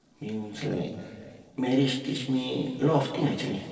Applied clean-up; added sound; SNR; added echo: neural separator model SepFormer DNS4.